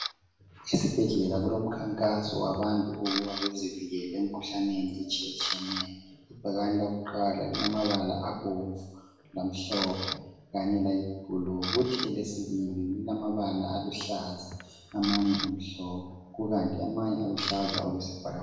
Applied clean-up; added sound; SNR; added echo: none; Camera; 10 dB; reverberation time 0.9 s.